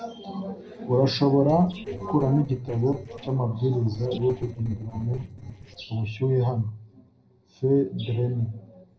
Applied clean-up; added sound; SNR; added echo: neural separator model SepFormer DNS4.